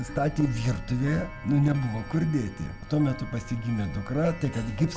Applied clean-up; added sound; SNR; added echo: none; Clock; 18 dB; none.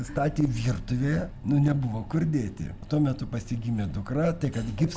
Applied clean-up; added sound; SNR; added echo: none; none; none; none.